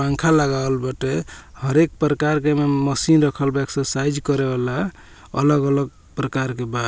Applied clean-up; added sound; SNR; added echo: none; none; none; none.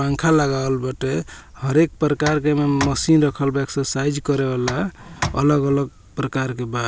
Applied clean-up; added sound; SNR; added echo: none; Tick; 11 dB; none.